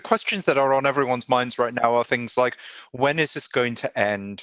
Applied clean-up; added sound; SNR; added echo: none; none; none; none.